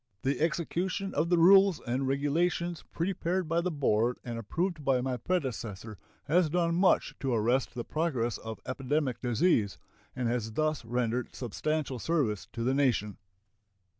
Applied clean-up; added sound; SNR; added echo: none; none; none; none.